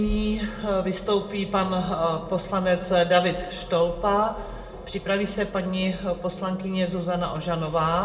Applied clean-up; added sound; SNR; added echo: none; none; none; reverberation time 0.7 s.